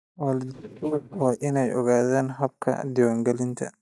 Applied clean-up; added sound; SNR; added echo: neural mask model DeepFilterNet 3.